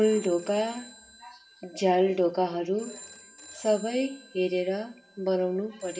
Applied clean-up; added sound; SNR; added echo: none; Telephone; 20 dB; reverberation time 0.6 s.